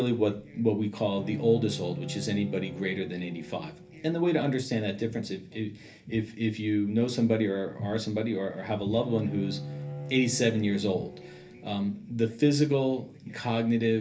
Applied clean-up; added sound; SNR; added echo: none; Bowed string instrument; 12 dB; reverberation time 0.3 s.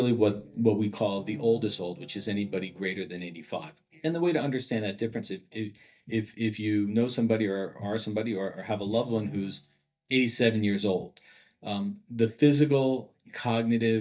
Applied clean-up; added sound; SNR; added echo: neural mask model DeepFilterNet 3.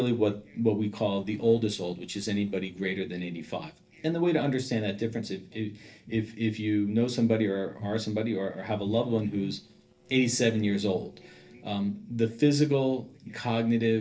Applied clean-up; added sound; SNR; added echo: neural separator model SepFormer DNS4.